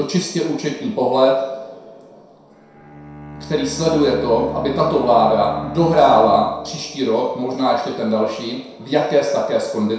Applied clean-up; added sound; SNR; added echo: none; Bowed string instrument; 16 dB; reverberation time 0.7 s.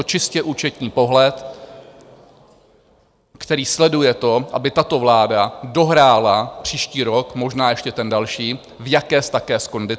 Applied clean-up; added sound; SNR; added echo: none; none; none; none.